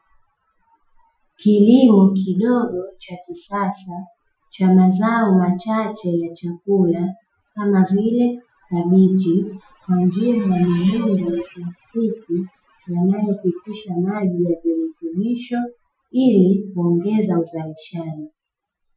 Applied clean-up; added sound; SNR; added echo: classical method Wiener filter.